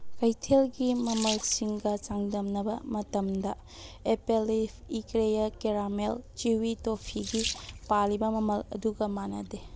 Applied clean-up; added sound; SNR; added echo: none; Sink (filling or washing) / Water tap, faucet; 16 dB; none.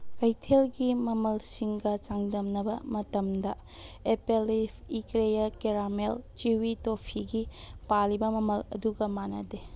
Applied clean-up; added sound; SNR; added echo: none; none; none; none.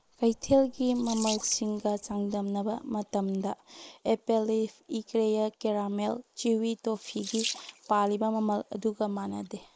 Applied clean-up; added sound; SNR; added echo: neural mask model Resemble Enhance denoiser.